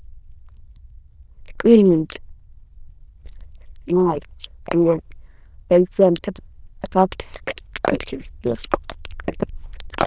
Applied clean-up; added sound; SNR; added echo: neural diffusion model UNIVERSE++.